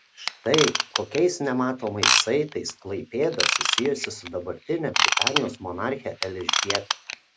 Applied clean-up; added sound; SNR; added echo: none; Ratchet, pawl / Tools; 0 dB; none.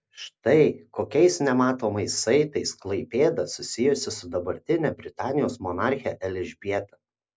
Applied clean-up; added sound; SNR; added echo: none; none; none; none.